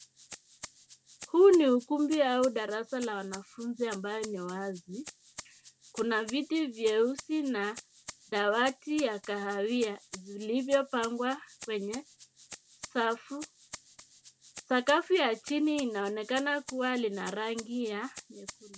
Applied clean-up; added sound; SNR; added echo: none; Rattle (instrument); 19 dB; none.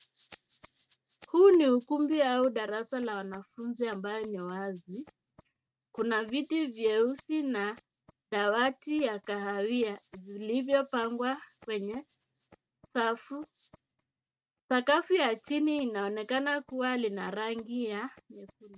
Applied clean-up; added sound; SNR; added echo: neural mask model RNNoise.